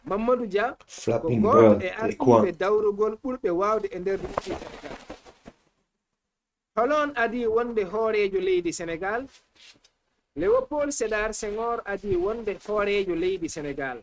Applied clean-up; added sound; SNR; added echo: neural mask model RNNoise.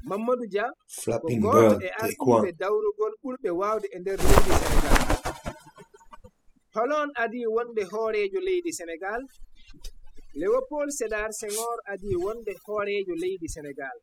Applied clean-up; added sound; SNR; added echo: classical method spectral subtraction.